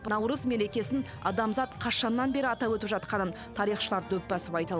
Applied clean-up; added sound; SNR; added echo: none; none; none; none.